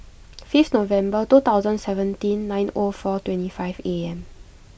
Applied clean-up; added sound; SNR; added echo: none; none; none; none.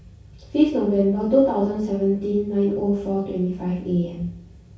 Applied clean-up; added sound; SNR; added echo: none; none; none; reverberation time 0.6 s.